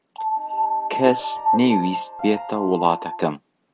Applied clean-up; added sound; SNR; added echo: none; Piano; 2 dB; none.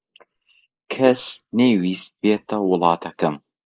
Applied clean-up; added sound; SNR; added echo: neural mask model Resemble Enhance denoiser.